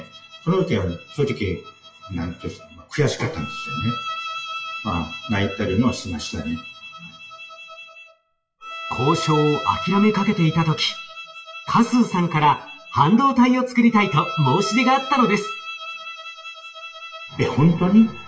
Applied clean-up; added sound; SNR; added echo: classical method WPE with log-MMSE.